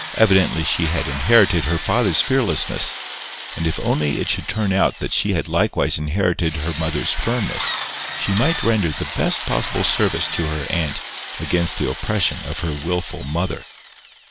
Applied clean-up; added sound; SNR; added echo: none; Drill; 7 dB; none.